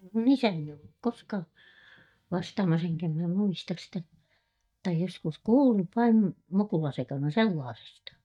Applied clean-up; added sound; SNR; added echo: neural mask model DeepFilterNet 3.